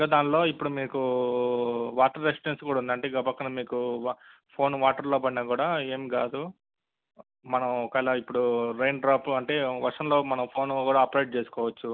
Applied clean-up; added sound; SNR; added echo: none; none; none; none.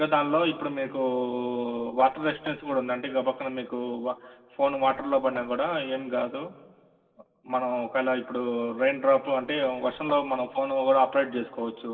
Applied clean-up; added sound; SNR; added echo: neural separator model SepFormer DNS4.